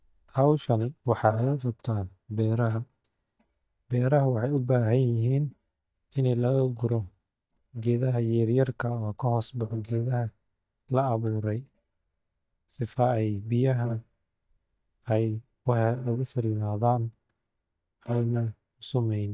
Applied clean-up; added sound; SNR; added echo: neural mask model DeepFilterNet 3.